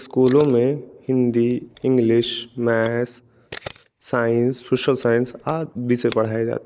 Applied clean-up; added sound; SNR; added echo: neural mask model Resemble Enhance denoiser.